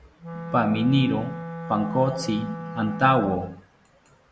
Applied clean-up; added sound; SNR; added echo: none; Wind instrument, woodwind instrument; 11 dB; none.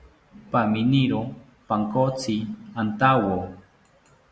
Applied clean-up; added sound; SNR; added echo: none; none; none; none.